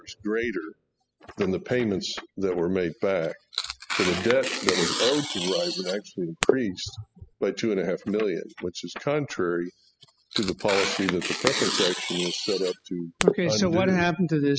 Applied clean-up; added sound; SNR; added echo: classical method spectral subtraction.